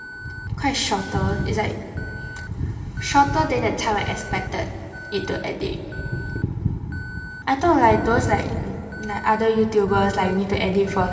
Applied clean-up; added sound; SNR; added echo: none; Alarm; 17 dB; reverberation time 2.6 s.